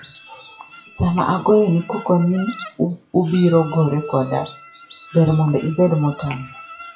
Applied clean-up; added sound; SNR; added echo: classical method WPE with log-MMSE.